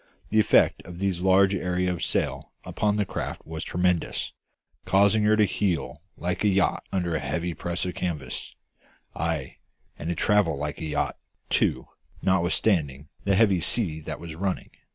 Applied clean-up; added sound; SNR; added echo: none; none; none; none.